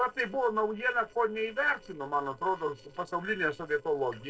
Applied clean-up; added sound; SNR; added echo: neural separator model SepFormer DNS4.